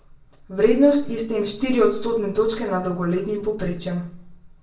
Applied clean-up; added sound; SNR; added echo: none; none; none; reverberation time 0.3 s.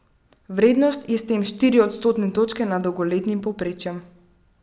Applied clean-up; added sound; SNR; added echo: none; none; none; none.